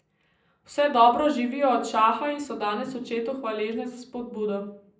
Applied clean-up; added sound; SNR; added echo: none; none; none; reverberation time 0.6 s.